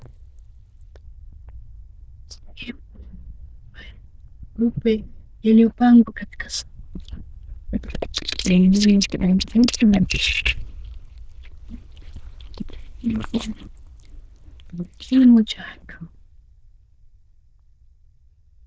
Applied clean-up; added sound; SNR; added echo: neural diffusion model UNIVERSE++.